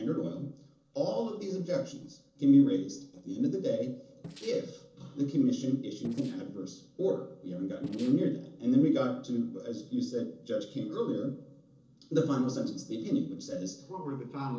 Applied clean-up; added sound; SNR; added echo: neural separator model SepFormer DNS4.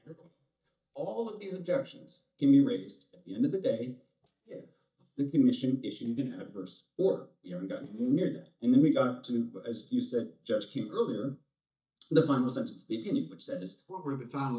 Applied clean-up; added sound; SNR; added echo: neural mask model DeepFilterNet 3.